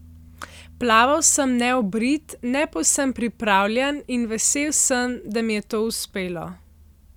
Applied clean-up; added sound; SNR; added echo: none; none; none; none.